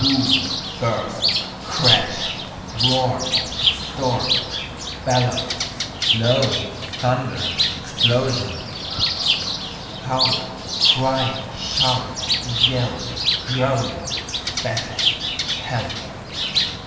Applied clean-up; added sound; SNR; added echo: none; Bird; -2 dB; reverberation time 1.2 s.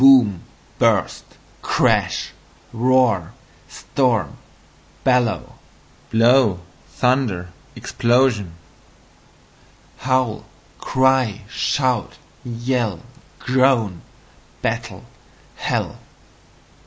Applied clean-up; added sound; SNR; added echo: none; none; none; none.